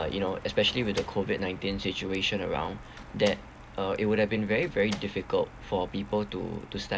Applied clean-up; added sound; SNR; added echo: none; Crackle + Slam; 18 dB; none.